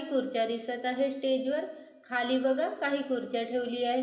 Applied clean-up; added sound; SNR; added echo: none; none; none; reverberation time 1.1 s.